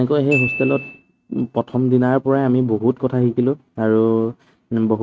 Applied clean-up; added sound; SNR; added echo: neural mask model RNNoise.